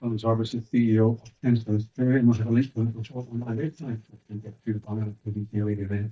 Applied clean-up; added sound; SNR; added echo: neural mask model DeepFilterNet 3.